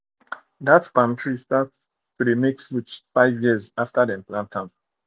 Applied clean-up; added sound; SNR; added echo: none; none; none; none.